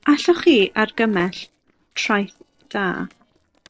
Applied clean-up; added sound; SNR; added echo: neural separator model SepFormer DNS4.